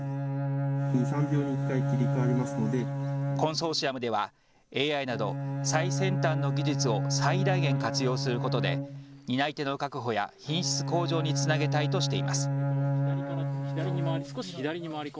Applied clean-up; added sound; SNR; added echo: none; Bowed string instrument; -1 dB; none.